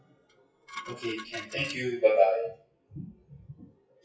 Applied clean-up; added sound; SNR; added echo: classical method WPE with log-MMSE.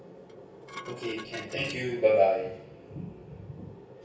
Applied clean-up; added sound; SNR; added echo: none; Dishes, pots, and pans; 16 dB; reverberation time 0.6 s.